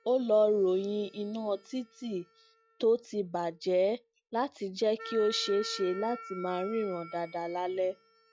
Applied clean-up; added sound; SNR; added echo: classical method log-MMSE.